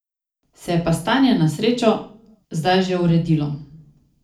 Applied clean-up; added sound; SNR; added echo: none; none; none; reverberation time 0.3 s.